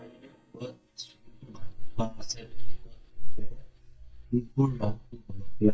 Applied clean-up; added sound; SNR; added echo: neural mask model DeepFilterNet 3.